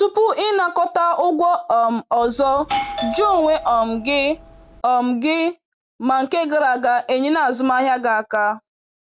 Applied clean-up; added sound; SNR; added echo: none; Doorbell; 10 dB; none.